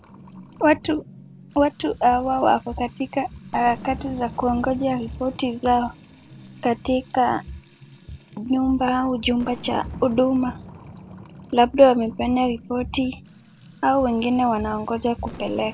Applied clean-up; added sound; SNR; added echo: none; Trickle, dribble / Water tap, faucet / Music + Boom; 20 dB; none.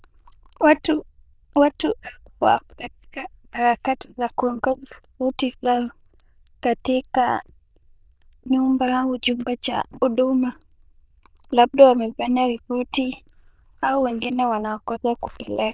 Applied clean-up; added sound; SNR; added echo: neural diffusion model UNIVERSE++.